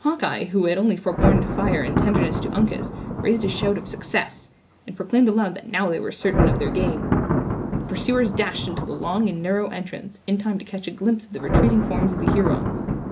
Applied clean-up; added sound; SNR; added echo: none; Thunder; 1 dB; none.